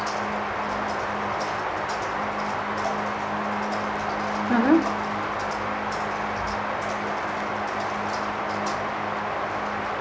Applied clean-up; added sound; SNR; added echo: none; none; none; none.